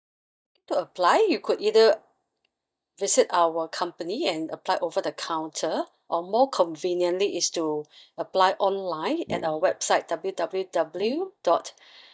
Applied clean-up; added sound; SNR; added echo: neural mask model DeepFilterNet 3.